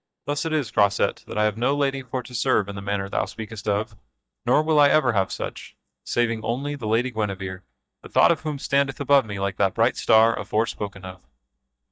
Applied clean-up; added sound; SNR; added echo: neural mask model DeepFilterNet 3.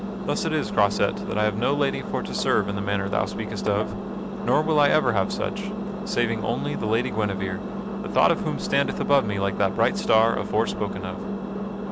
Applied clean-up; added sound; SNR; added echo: none; Engine; 5 dB; none.